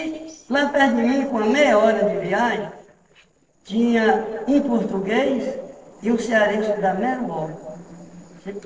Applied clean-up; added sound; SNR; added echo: neural separator model SepFormer DNS4.